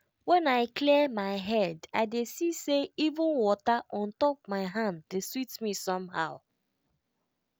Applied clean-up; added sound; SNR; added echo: none; none; none; none.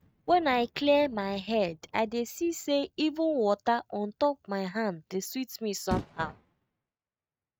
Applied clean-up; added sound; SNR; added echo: neural mask model RNNoise.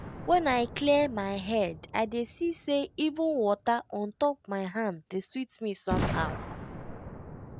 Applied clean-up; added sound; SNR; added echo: none; Boom; 10 dB; none.